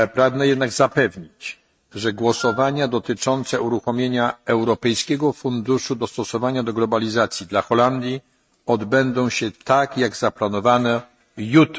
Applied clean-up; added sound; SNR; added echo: neural mask model RNNoise.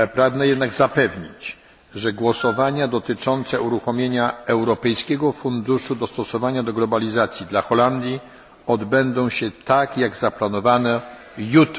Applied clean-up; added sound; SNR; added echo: none; Wind instrument, woodwind instrument; 12 dB; none.